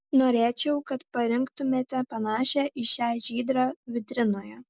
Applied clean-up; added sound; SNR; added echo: none; none; none; none.